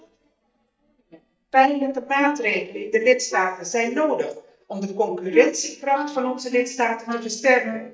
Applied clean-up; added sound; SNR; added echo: neural mask model DeepFilterNet 3.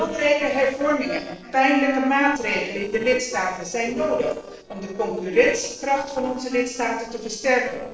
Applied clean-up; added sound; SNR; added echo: neural separator model SepFormer DNS4.